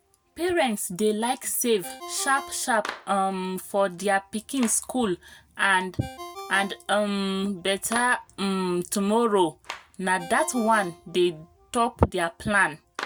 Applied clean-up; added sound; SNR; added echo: none; Clapping + Ringtone; 17 dB; none.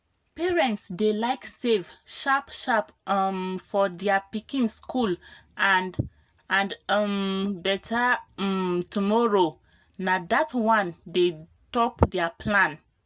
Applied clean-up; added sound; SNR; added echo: none; none; none; none.